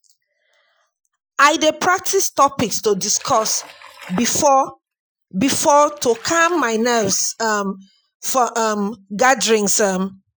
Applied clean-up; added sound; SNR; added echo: classical method Wiener filter.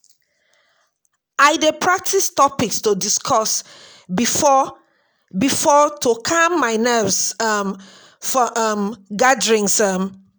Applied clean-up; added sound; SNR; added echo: none; none; none; none.